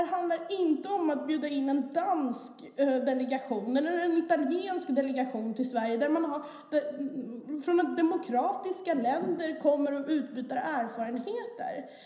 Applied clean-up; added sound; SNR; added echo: none; none; none; reverberation time 0.9 s.